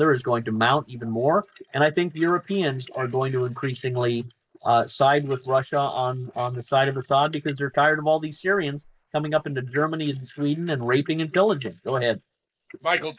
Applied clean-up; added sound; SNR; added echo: neural mask model Resemble Enhance denoiser.